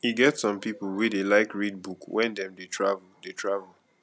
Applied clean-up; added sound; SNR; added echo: none; none; none; none.